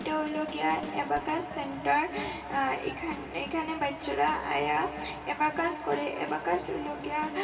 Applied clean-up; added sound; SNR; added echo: none; Drum kit; 15 dB; reverberation time 2.8 s.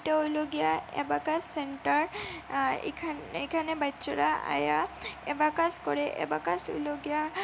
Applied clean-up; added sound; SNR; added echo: none; none; none; none.